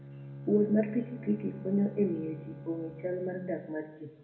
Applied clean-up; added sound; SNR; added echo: none; Bowed string instrument; 13 dB; reverberation time 0.9 s.